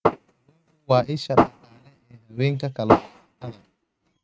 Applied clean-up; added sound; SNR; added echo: neural mask model RNNoise.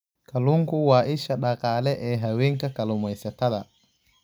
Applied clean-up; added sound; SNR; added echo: none; none; none; none.